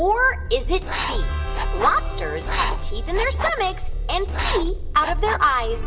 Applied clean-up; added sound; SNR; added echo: none; Writing; 10 dB; reverberation time 2.2 s.